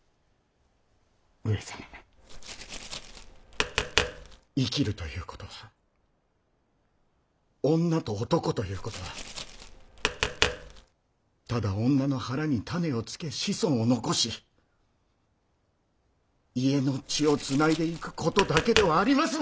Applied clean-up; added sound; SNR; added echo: none; Tap; 4 dB; none.